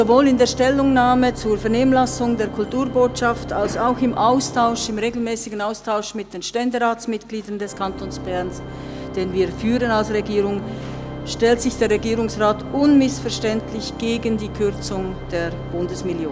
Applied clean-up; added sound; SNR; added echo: none; Organ; 11 dB; none.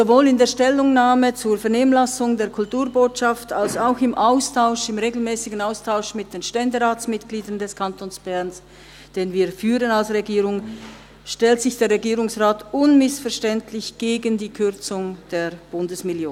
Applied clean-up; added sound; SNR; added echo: none; none; none; none.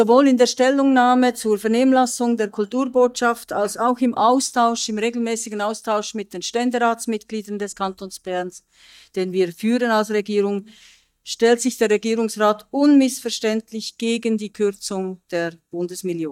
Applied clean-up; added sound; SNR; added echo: neural mask model DeepFilterNet 3.